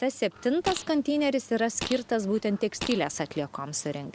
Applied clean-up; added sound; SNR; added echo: none; Fart; 12 dB; none.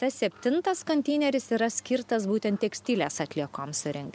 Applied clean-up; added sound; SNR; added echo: none; none; none; none.